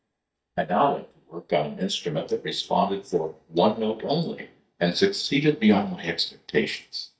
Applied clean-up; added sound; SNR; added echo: neural mask model DeepFilterNet 3.